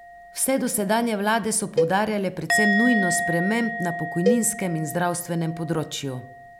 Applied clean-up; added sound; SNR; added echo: none; Cowbell + Musical instrument; 4 dB; none.